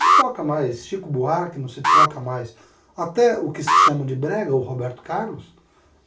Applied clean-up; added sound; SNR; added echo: none; Alarm; -3 dB; reverberation time 0.3 s.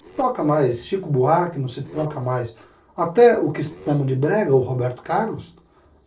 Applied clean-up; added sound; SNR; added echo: neural separator model SepFormer DNS4.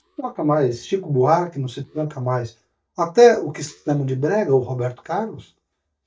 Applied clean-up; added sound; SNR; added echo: neural mask model DeepFilterNet 3.